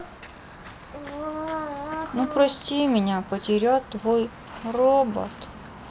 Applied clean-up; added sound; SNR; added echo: none; Walk, footsteps; 18 dB; none.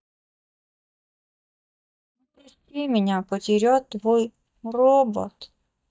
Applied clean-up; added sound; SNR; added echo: neural mask model DeepFilterNet 3.